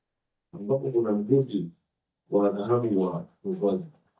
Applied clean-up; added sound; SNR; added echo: neural mask model DeepFilterNet 3.